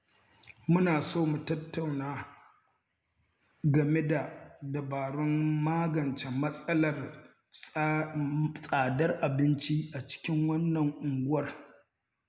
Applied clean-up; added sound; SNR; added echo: none; none; none; none.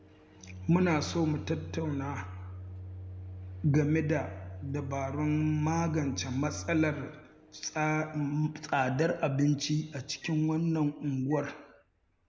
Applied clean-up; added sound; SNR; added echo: none; Microwave oven; 13 dB; none.